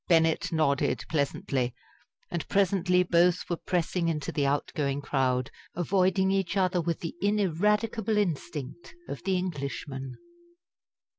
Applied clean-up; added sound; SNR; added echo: none; none; none; none.